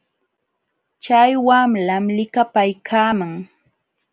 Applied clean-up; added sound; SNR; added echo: none; none; none; none.